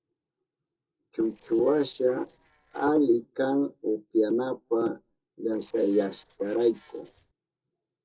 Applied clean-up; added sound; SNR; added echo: neural separator model SepFormer DNS4.